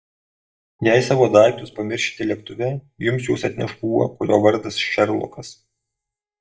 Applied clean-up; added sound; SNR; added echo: neural mask model DeepFilterNet 3.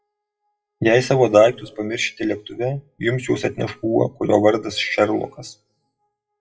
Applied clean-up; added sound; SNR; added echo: classical method WPE with log-MMSE.